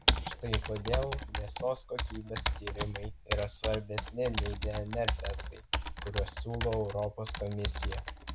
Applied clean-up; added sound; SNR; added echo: none; Computer keyboard; -2 dB; none.